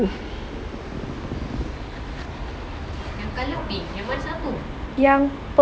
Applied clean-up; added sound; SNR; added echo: none; none; none; none.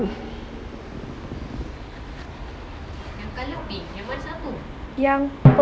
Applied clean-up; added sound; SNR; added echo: none; Drum; -1 dB; none.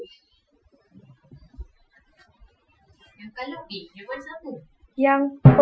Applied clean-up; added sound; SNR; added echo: classical method Wiener filter.